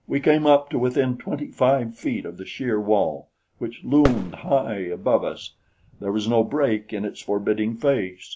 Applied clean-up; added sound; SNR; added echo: none; Fireworks; 10 dB; none.